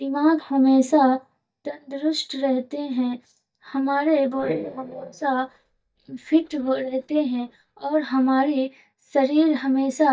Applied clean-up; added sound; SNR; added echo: neural mask model DeepFilterNet 3.